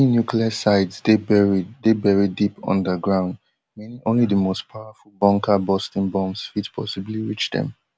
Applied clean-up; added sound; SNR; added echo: none; none; none; none.